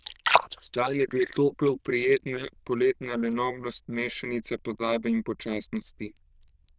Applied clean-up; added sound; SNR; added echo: neural diffusion model UNIVERSE++.